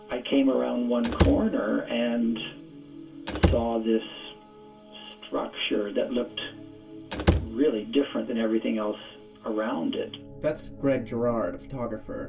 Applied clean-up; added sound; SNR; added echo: none; Slam / Wood; -2 dB; reverberation time 0.2 s.